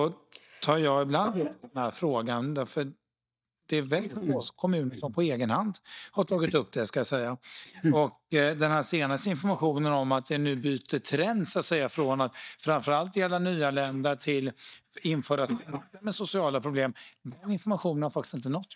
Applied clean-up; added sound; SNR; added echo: neural mask model DeepFilterNet 3.